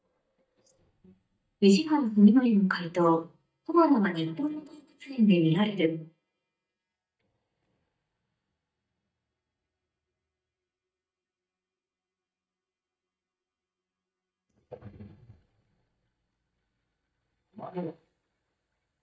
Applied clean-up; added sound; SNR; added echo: neural mask model DeepFilterNet 3.